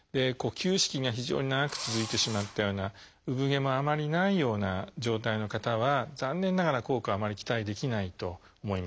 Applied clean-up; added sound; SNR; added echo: none; Engine / Drill; 11 dB; none.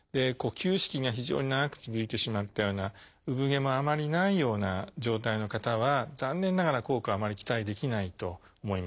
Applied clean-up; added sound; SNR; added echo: neural separator model SepFormer DNS4.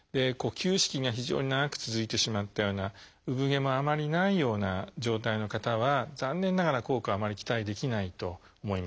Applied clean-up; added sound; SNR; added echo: none; none; none; none.